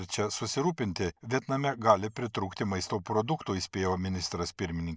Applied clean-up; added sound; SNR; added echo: neural mask model Resemble Enhance denoiser.